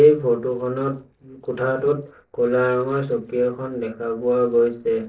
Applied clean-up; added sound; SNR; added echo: neural separator model SepFormer DNS4.